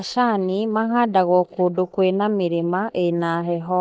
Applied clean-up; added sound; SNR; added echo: neural mask model DeepFilterNet 3.